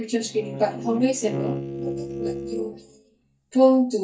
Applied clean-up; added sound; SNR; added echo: neural mask model DeepFilterNet 3.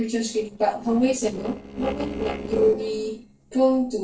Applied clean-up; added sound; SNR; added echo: neural separator model SepFormer DNS4.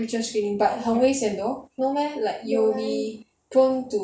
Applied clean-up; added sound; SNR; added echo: none; none; none; none.